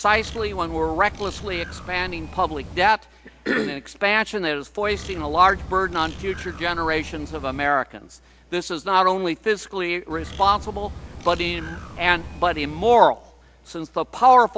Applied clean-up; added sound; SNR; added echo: none; Bird; 13 dB; none.